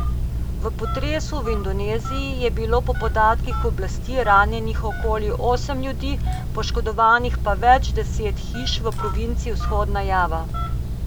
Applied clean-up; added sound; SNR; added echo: none; Telephone; 0 dB; none.